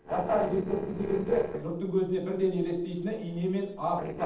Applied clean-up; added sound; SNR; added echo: neural separator model SepFormer DNS4.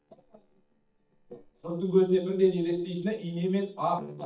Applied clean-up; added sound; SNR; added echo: neural mask model DeepFilterNet 3.